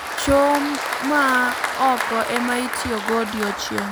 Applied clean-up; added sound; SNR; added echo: none; Applause; 5 dB; none.